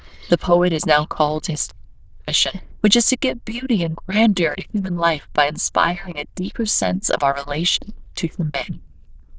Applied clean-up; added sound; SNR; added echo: neural diffusion model UNIVERSE++.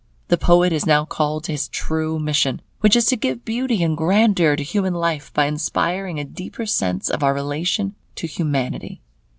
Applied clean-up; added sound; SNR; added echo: none; none; none; none.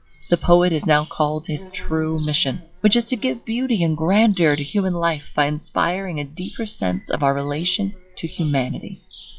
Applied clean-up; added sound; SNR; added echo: classical method log-MMSE.